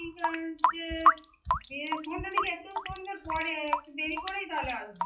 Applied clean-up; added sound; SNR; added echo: classical method WPE with log-MMSE.